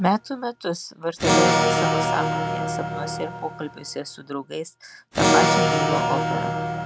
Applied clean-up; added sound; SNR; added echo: none; Electric guitar / Acoustic guitar; -4 dB; none.